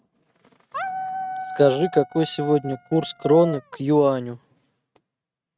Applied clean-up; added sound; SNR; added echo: neural mask model RNNoise.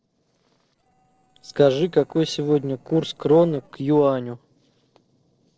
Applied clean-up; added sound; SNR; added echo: neural separator model SepFormer DNS4.